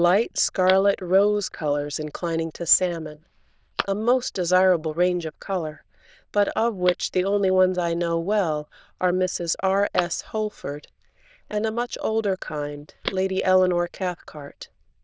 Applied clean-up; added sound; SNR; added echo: neural diffusion model UNIVERSE++.